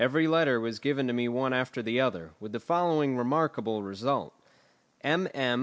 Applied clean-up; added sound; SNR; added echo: none; none; none; none.